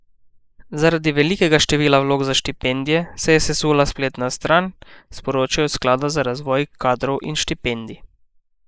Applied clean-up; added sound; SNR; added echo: neural mask model Resemble Enhance denoiser.